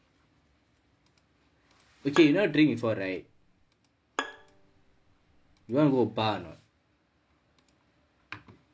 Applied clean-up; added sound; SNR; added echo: none; Bowed string instrument; 12 dB; none.